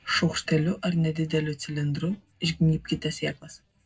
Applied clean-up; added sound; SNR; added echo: neural separator model SepFormer DNS4.